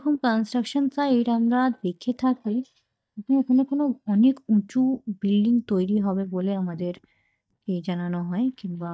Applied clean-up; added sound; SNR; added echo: neural mask model DeepFilterNet 3.